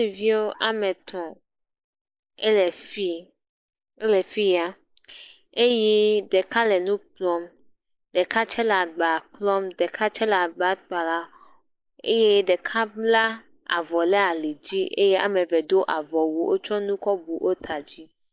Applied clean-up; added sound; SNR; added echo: neural mask model Resemble Enhance denoiser.